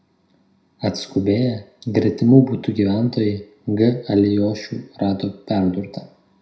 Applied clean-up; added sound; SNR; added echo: none; none; none; reverberation time 0.5 s.